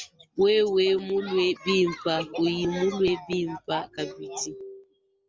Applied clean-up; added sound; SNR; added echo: none; none; none; none.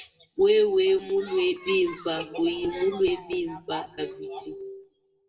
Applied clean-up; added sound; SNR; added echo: none; none; none; reverberation time 0.6 s.